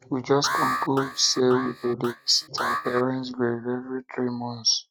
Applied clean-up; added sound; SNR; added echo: neural mask model RNNoise.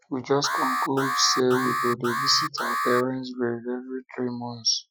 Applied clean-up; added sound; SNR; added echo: classical method Wiener filter.